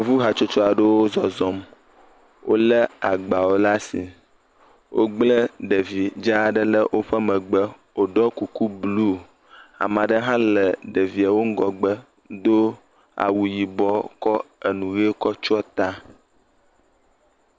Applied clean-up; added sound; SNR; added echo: none; none; none; none.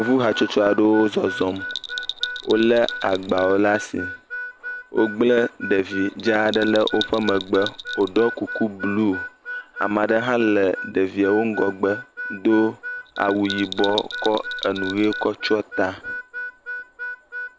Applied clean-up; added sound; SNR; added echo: none; Harmonica + Bell; 10 dB; none.